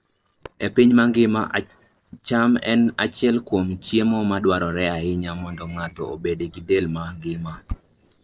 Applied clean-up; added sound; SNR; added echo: neural separator model SepFormer DNS4.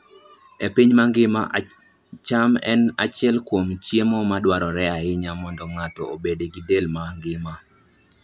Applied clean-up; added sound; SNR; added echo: none; none; none; none.